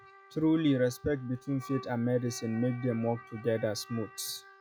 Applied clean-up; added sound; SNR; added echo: classical method log-MMSE.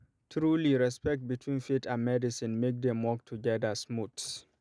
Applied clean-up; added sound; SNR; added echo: none; none; none; none.